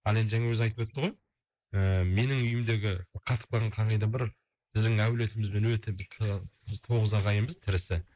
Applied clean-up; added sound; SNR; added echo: neural mask model Resemble Enhance denoiser.